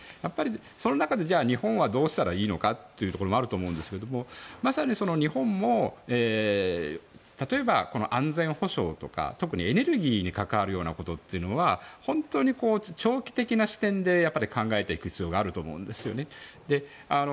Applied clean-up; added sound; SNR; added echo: none; none; none; none.